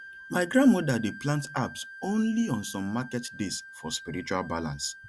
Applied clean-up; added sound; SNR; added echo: none; Wind instrument, woodwind instrument; 17 dB; none.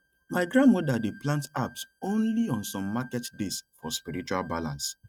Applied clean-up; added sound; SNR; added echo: neural mask model RNNoise.